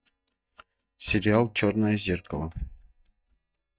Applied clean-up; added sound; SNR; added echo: neural mask model DeepFilterNet 3.